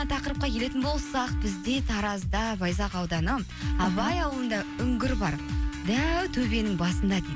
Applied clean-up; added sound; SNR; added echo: none; Wind instrument, woodwind instrument; 12 dB; none.